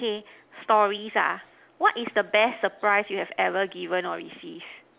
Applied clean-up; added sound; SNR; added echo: none; none; none; none.